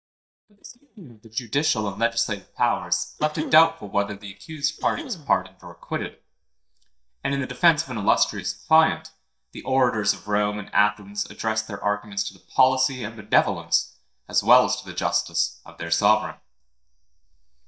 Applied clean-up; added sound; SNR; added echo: neural mask model DeepFilterNet 3.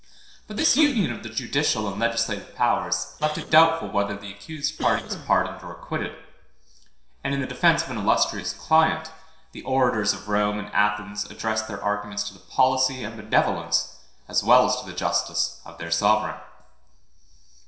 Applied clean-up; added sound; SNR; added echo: neural separator model SepFormer DNS4.